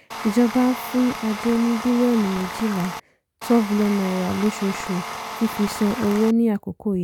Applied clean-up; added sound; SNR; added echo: none; Tools; 10 dB; none.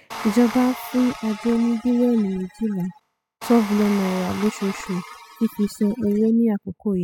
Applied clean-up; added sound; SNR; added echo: classical method spectral subtraction.